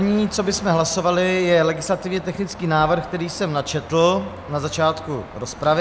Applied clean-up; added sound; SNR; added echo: none; Car passing by / Traffic noise, roadway noise / Engine; 18 dB; none.